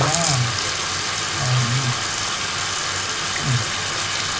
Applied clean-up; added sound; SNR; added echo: none; Bathtub (filling or washing); -4 dB; reverberation time 0.2 s.